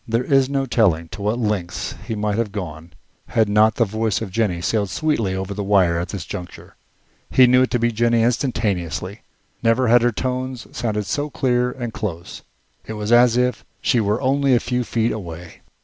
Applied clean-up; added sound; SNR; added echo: none; none; none; none.